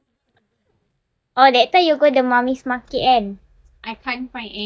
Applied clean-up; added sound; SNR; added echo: neural mask model DeepFilterNet 3.